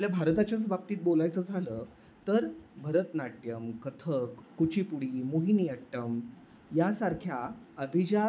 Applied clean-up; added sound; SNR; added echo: none; none; none; none.